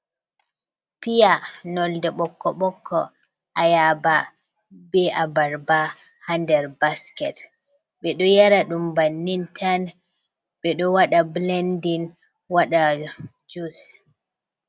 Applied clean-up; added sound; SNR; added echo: none; none; none; none.